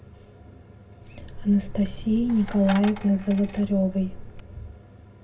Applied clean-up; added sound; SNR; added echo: none; Coin (dropping); 14 dB; reverberation time 0.2 s.